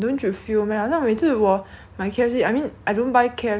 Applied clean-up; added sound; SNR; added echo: none; none; none; none.